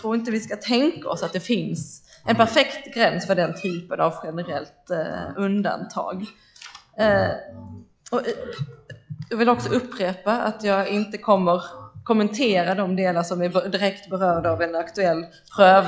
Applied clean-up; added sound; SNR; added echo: classical method log-MMSE.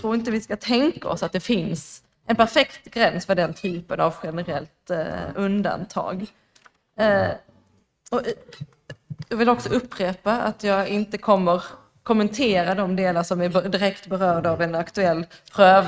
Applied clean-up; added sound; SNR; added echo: neural mask model RNNoise.